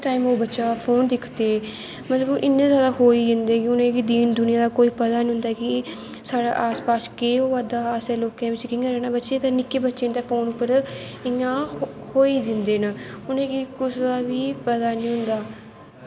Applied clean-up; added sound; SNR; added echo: none; none; none; none.